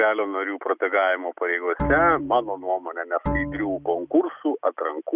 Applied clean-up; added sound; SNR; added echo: none; Bowed string instrument; 8 dB; none.